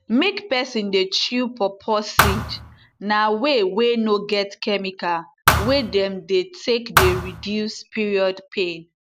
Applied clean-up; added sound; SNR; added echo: none; Thump, thud; 1 dB; none.